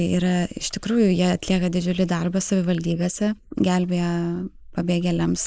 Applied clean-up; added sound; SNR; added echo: neural mask model Resemble Enhance denoiser.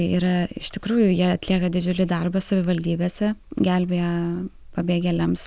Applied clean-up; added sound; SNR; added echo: none; none; none; none.